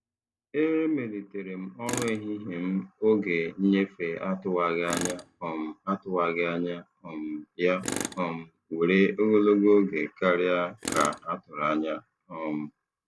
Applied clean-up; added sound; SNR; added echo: none; Tools; 14 dB; none.